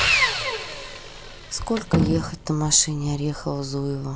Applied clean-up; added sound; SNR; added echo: none; Slam + Sawing; 1 dB; none.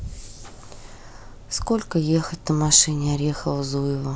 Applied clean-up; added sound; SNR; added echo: none; none; none; none.